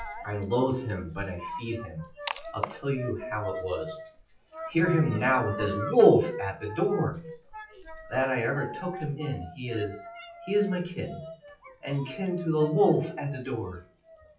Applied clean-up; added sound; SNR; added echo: classical method WPE with log-MMSE.